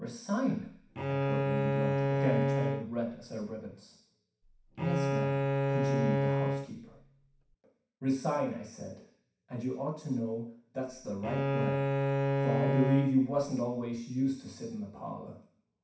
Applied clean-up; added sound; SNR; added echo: none; Bowed string instrument; -4 dB; reverberation time 0.6 s.